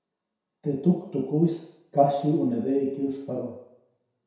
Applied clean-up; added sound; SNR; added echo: none; none; none; reverberation time 0.7 s.